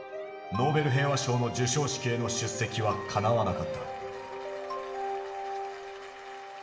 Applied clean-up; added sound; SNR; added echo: none; Marimba, xylophone; 18 dB; reverberation time 1.0 s.